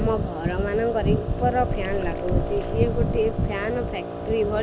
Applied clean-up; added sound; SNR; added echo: none; Water / Splash, splatter + Wind instrument, woodwind instrument; 7 dB; none.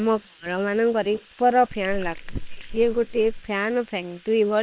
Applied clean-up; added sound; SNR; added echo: neural separator model SepFormer WHAM!.